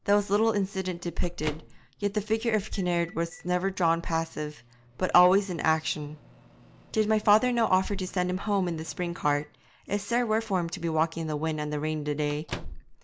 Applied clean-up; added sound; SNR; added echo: none; Microwave oven; 19 dB; none.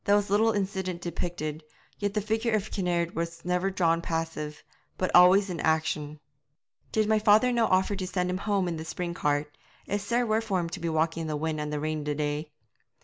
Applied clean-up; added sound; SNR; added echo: none; none; none; none.